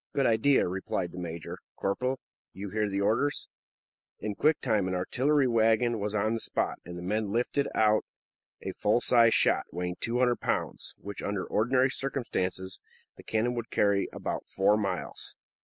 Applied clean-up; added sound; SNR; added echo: none; none; none; none.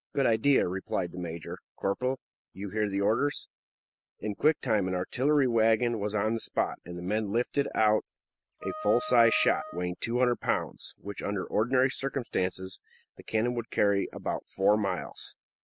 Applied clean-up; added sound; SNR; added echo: none; Wind instrument, woodwind instrument; 13 dB; none.